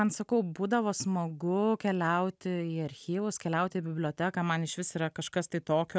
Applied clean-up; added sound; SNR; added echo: none; none; none; none.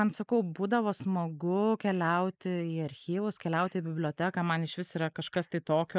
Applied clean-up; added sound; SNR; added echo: neural mask model Resemble Enhance denoiser.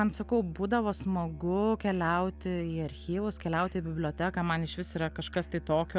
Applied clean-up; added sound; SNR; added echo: none; Musical instrument; 16 dB; none.